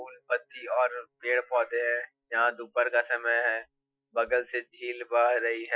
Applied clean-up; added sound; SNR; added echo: classical method Wiener filter.